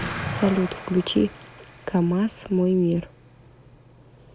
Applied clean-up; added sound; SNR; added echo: none; Explosion; 12 dB; none.